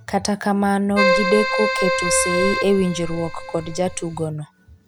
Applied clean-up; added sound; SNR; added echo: none; Keyboard (musical); 0 dB; none.